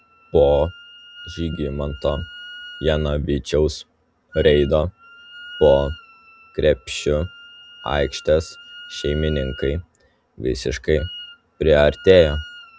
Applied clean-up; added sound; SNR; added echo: none; Wind instrument, woodwind instrument; 20 dB; none.